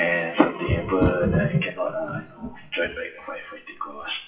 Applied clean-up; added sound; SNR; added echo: classical method WPE with log-MMSE.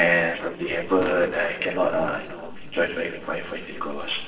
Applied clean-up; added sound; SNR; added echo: neural separator model SepFormer DNS4.